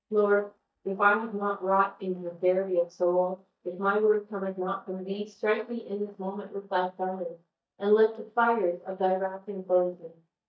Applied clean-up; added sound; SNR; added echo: neural mask model DeepFilterNet 3.